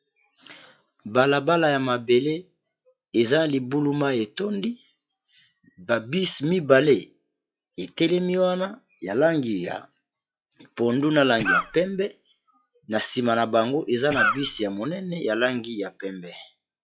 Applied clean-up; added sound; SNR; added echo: classical method log-MMSE.